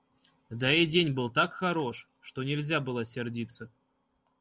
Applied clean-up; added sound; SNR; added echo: none; none; none; none.